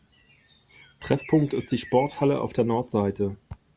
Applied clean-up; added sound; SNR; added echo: none; none; none; none.